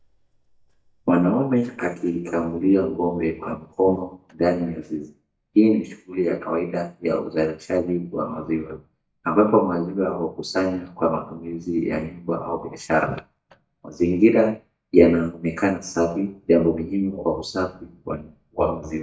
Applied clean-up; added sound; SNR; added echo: neural mask model DeepFilterNet 3.